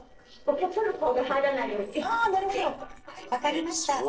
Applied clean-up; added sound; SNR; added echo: neural separator model SepFormer DNS4.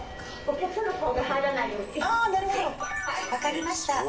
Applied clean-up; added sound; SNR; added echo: none; Musical instrument; 17 dB; reverberation time 0.6 s.